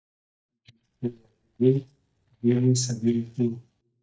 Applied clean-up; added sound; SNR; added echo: neural mask model DeepFilterNet 3.